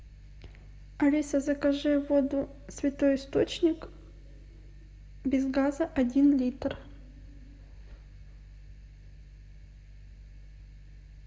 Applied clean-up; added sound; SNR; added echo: none; none; none; reverberation time 0.8 s.